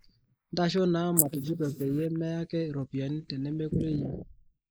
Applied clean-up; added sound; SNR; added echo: neural mask model Resemble Enhance denoiser.